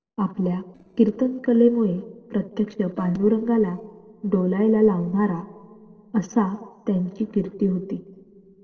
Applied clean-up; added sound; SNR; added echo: neural separator model SepFormer DNS4.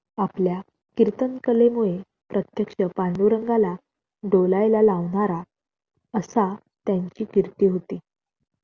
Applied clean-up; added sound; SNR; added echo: none; none; none; none.